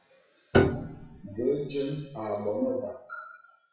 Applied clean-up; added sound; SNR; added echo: classical method WPE with log-MMSE.